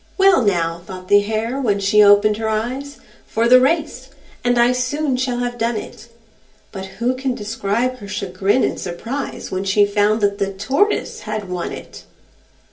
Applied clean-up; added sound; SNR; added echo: none; none; none; reverberation time 0.3 s.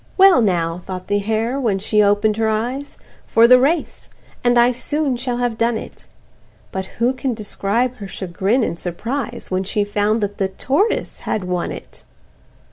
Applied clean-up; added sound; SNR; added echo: none; none; none; none.